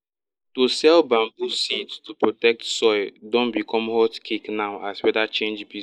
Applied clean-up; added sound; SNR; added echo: neural mask model Resemble Enhance denoiser.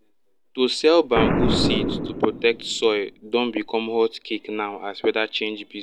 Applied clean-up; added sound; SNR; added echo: none; Boom; 5 dB; none.